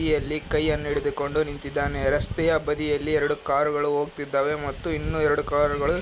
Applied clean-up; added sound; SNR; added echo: none; none; none; none.